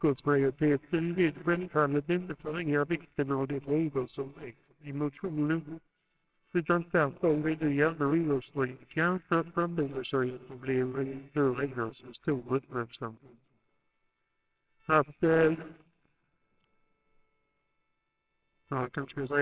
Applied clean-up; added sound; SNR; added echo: neural separator model SepFormer WHAMR!.